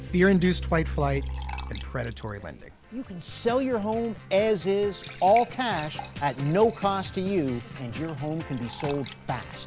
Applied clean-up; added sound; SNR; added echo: none; Fill (with liquid) / Trickle, dribble / Glass; 18 dB; none.